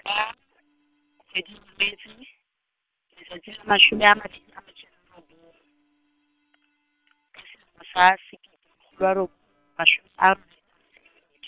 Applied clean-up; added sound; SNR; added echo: neural separator model SepFormer WHAM!.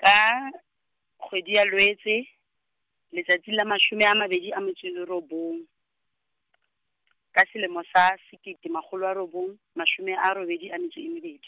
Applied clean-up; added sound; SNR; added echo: none; none; none; none.